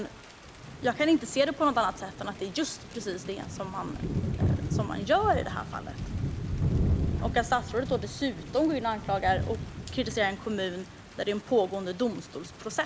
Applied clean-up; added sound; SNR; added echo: none; Thunder / Rain; 4 dB; none.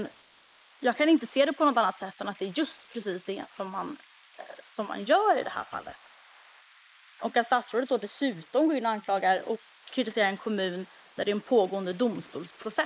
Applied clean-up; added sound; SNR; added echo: neural mask model Resemble Enhance denoiser.